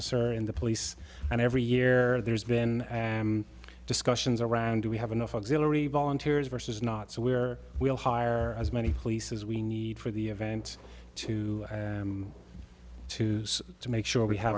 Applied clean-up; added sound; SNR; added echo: none; none; none; none.